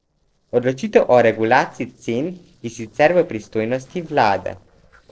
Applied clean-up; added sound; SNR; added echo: neural separator model SepFormer DNS4.